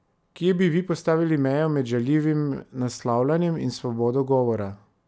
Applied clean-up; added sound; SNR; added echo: none; none; none; none.